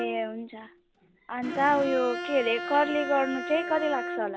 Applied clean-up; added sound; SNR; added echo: none; Bowed string instrument; 8 dB; none.